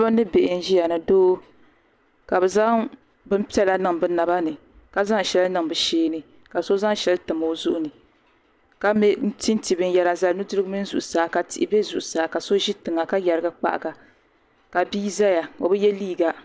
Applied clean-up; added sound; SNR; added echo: none; none; none; none.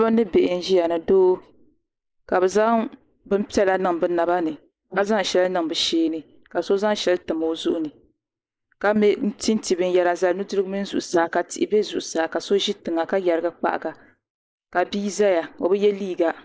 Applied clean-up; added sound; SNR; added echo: neural mask model Resemble Enhance denoiser.